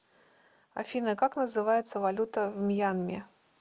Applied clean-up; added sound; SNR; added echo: none; none; none; none.